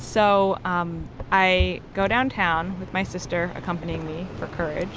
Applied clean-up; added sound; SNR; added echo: none; none; none; none.